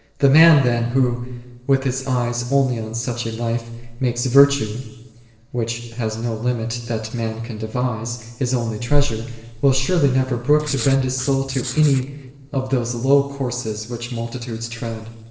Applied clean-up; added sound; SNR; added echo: neural separator model SepFormer DNS4.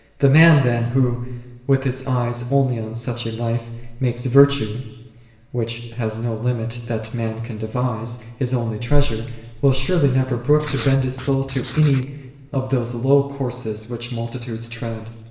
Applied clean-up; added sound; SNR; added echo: none; Writing; 10 dB; reverberation time 1.3 s.